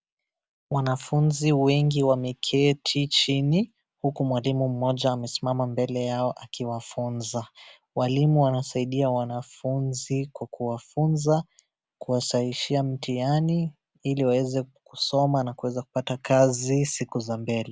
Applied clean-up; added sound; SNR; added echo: none; none; none; none.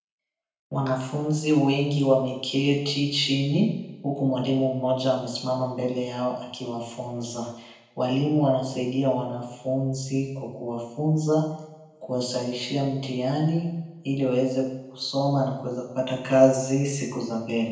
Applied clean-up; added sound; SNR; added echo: none; none; none; reverberation time 0.9 s.